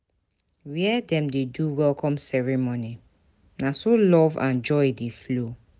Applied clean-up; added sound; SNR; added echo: none; none; none; none.